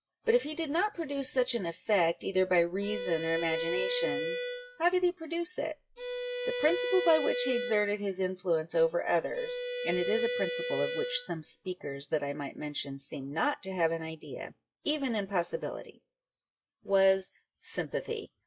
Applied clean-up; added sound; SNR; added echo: classical method log-MMSE.